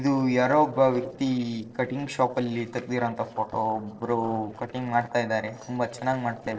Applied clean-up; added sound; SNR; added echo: neural separator model SepFormer DNS4.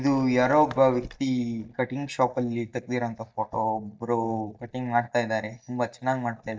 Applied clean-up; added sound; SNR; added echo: neural mask model DeepFilterNet 3.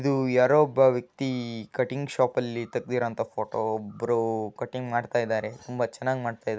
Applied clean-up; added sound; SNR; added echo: none; none; none; none.